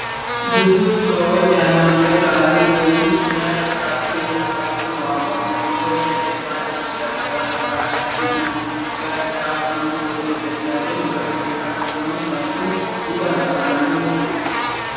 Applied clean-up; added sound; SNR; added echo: none; Buzz; 3 dB; reverberation time 2.1 s.